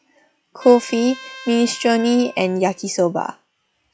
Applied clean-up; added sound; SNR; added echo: classical method log-MMSE.